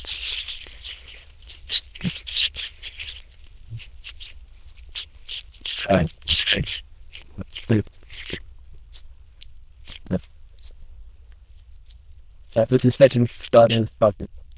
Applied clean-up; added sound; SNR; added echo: neural diffusion model UNIVERSE++.